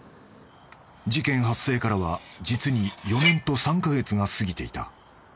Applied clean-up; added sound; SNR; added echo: none; Cutlery, silverware; 8 dB; none.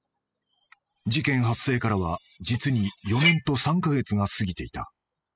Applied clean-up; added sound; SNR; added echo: classical method spectral subtraction.